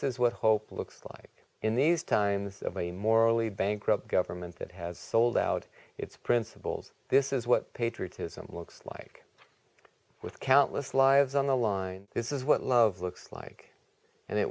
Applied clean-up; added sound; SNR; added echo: none; none; none; none.